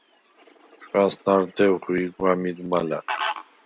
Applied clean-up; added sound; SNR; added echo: none; Fowl; 12 dB; none.